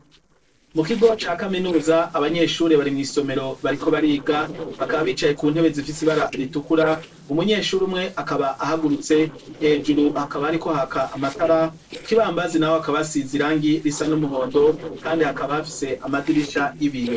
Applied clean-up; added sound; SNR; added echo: neural separator model SepFormer DNS4.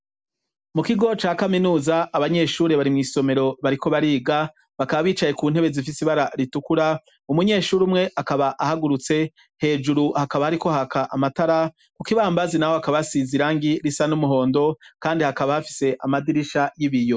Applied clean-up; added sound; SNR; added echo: none; none; none; none.